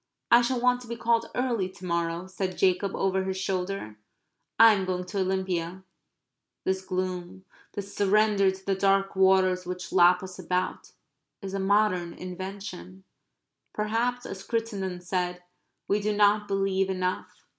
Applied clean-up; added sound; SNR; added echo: none; none; none; none.